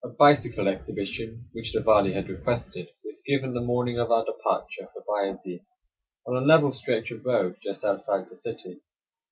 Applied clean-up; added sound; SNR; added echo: none; none; none; none.